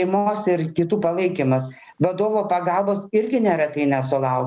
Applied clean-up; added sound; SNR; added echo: none; none; none; none.